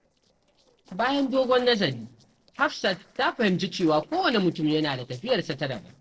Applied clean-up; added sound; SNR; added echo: neural separator model SepFormer DNS4.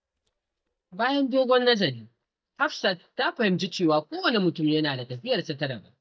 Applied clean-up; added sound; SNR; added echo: neural mask model DeepFilterNet 3.